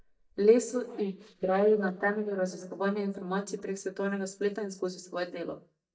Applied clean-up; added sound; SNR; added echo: neural mask model DeepFilterNet 3.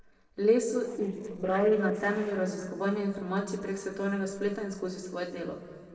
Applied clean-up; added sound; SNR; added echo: neural separator model SepFormer DNS4.